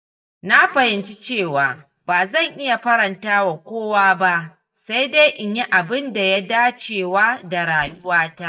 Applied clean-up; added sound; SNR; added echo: neural mask model DeepFilterNet 3.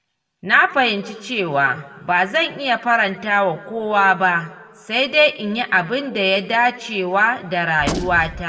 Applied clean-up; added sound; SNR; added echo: none; Gunshot, gunfire; 7 dB; reverberation time 1.3 s.